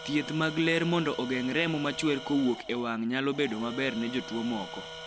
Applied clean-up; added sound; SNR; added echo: none; Tools; 13 dB; none.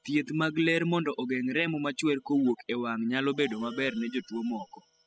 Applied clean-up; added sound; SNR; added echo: classical method spectral subtraction.